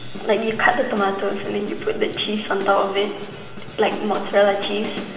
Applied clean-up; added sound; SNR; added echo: none; Drum kit; 14 dB; reverberation time 1.7 s.